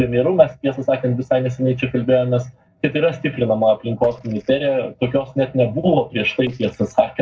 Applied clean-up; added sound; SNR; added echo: neural separator model SepFormer DNS4.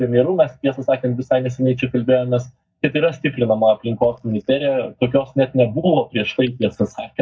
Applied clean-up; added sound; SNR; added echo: neural mask model DeepFilterNet 3.